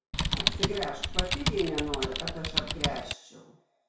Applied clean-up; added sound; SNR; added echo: none; Typing; -5 dB; reverberation time 0.6 s.